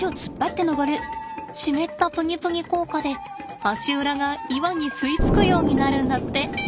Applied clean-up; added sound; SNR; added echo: none; Explosion; 4 dB; none.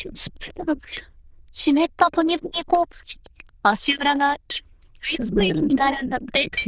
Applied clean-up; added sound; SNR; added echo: neural diffusion model UNIVERSE++.